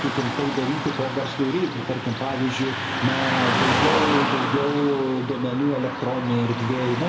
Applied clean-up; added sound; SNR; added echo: none; Car passing by / Traffic noise, roadway noise; 2 dB; reverberation time 1.9 s.